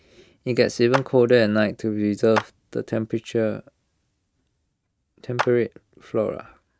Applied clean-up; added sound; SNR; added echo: neural mask model RNNoise.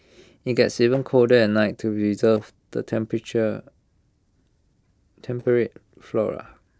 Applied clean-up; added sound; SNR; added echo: neural separator model SepFormer DNS4.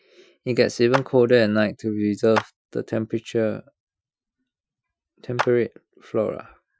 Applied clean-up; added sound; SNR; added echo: classical method Wiener filter.